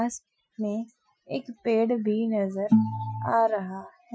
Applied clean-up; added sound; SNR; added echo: classical method Wiener filter.